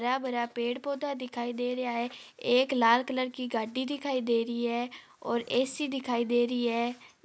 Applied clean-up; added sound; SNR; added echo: none; none; none; none.